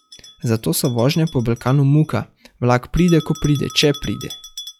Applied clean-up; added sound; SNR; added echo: classical method log-MMSE.